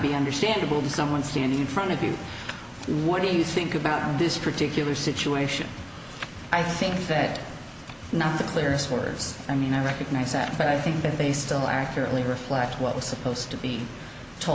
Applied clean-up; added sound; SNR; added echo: none; none; none; none.